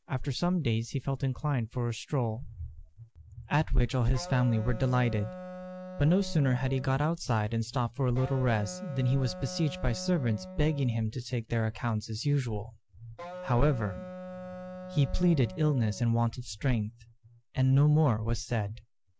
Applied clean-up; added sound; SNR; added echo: none; Wind instrument, woodwind instrument; 14 dB; none.